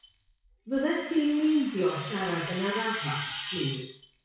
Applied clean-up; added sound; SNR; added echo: classical method WPE with log-MMSE.